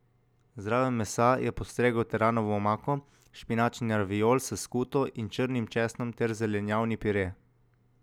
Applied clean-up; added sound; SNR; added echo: none; none; none; none.